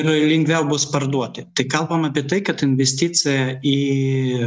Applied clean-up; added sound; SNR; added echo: neural mask model DeepFilterNet 3.